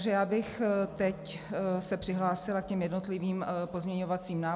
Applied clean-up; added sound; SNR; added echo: none; Bowed string instrument; 19 dB; none.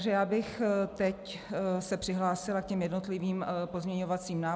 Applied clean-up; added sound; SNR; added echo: none; none; none; none.